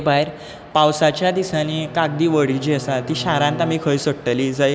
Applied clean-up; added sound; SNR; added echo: none; Bowed string instrument; 14 dB; none.